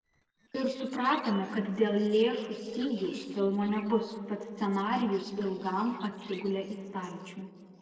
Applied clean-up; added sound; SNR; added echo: neural separator model SepFormer DNS4.